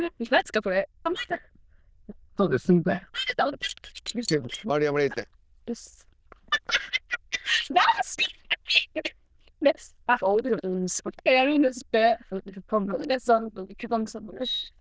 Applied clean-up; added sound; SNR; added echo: neural diffusion model UNIVERSE++.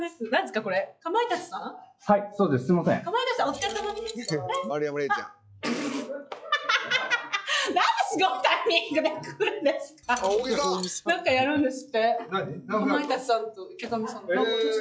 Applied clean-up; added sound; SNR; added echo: classical method log-MMSE.